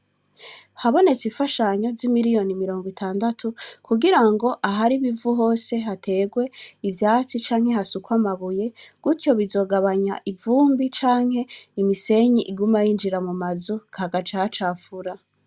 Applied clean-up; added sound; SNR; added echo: none; none; none; none.